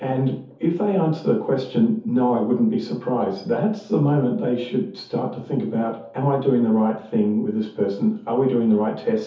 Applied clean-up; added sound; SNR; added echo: none; none; none; reverberation time 0.5 s.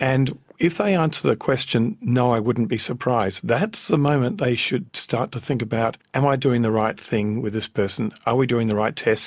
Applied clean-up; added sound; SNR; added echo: none; none; none; none.